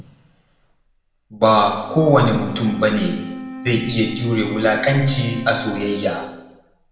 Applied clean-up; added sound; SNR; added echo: none; Wind instrument, woodwind instrument; 14 dB; reverberation time 0.8 s.